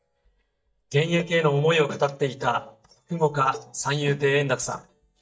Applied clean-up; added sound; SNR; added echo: neural mask model DeepFilterNet 3.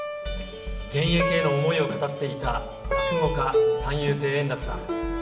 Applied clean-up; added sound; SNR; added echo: none; Plucked string instrument; 3 dB; reverberation time 0.9 s.